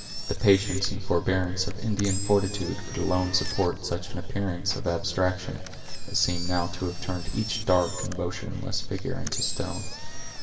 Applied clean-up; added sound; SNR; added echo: none; Engine; 14 dB; reverberation time 2.2 s.